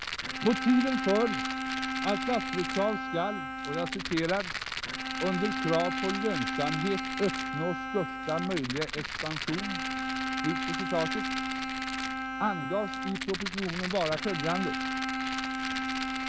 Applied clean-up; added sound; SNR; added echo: none; Rattle + Bowed string instrument; 1 dB; none.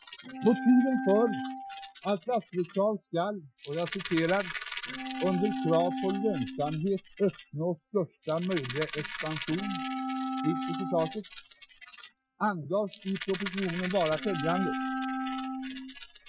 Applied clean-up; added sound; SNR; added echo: classical method Wiener filter.